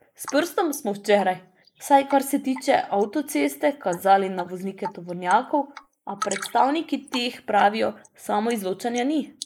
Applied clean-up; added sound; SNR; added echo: neural mask model Resemble Enhance denoiser.